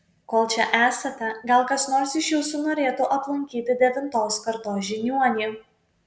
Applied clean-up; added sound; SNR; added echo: none; none; none; none.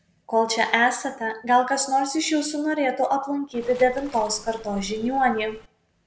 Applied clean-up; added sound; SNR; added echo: none; Waves, surf; 20 dB; none.